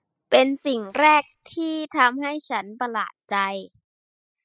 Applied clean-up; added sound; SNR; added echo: classical method spectral subtraction.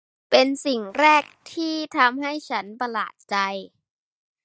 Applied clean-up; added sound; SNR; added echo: neural mask model DeepFilterNet 3.